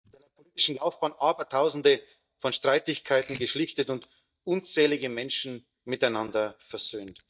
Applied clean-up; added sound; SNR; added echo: neural mask model DeepFilterNet 3.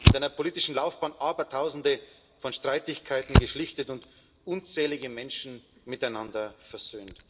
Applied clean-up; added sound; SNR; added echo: none; Fire; -1 dB; reverberation time 1.0 s.